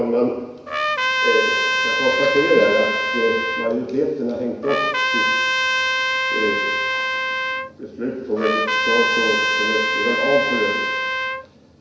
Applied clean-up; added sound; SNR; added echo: none; Trumpet; -2 dB; reverberation time 1.0 s.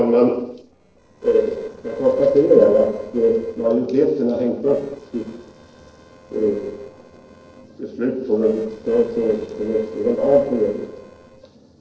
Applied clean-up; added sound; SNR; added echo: neural separator model SepFormer DNS4.